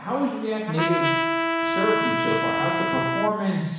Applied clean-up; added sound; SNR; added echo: none; Trumpet; -2 dB; reverberation time 1.1 s.